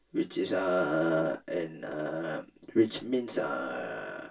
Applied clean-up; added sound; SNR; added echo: none; none; none; reverberation time 0.2 s.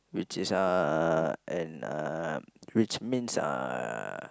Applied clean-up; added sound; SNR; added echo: none; none; none; none.